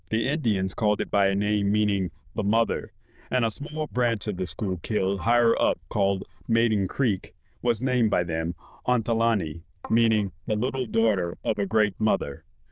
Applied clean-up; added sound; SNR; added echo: neural diffusion model UNIVERSE++.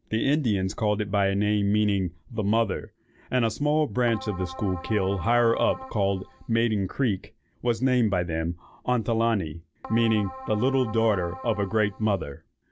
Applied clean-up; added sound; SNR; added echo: none; Keyboard (musical); 14 dB; none.